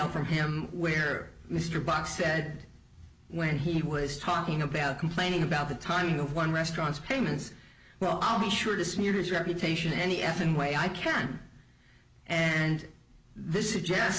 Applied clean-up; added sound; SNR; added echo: none; none; none; none.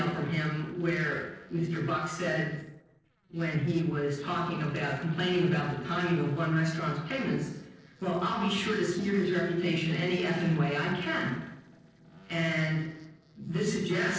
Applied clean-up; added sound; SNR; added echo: neural separator model SepFormer DNS4.